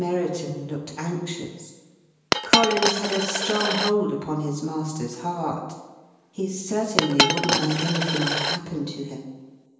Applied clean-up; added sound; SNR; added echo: none; Coin (dropping); 0 dB; reverberation time 1.0 s.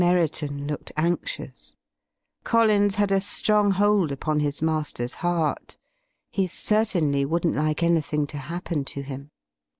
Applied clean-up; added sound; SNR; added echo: none; none; none; none.